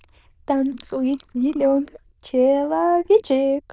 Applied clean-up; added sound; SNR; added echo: neural diffusion model UNIVERSE++.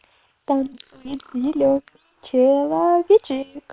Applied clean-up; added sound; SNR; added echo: neural separator model SepFormer WHAM!.